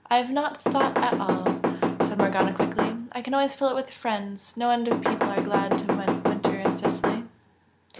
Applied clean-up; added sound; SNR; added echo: none; Knock / Wood; -3 dB; none.